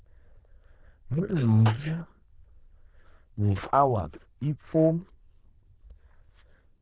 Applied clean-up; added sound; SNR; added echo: neural diffusion model UNIVERSE++.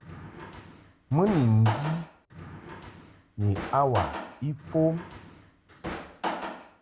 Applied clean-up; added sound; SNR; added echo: none; Drawer open or close; 9 dB; none.